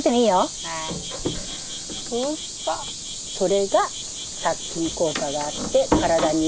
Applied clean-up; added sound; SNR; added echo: none; Door; 9 dB; none.